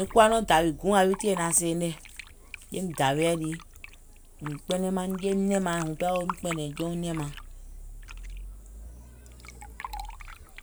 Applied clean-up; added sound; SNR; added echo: none; Accelerating, revving, vroom + Fill (with liquid); 14 dB; none.